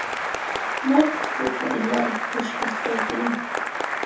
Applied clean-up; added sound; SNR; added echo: none; Applause; 0 dB; reverberation time 0.6 s.